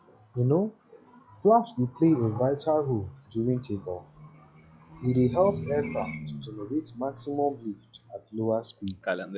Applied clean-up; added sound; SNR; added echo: classical method log-MMSE.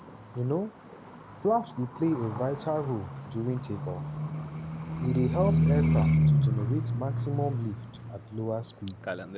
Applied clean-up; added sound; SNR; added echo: none; Livestock, farm animals, working animals; -3 dB; none.